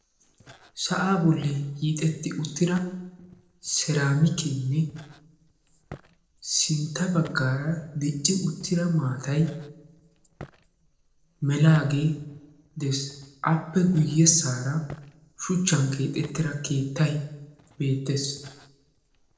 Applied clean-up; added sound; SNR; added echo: neural separator model SepFormer DNS4.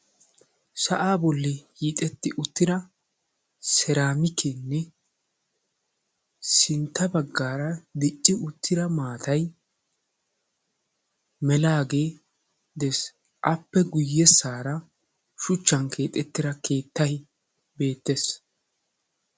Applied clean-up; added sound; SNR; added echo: none; none; none; none.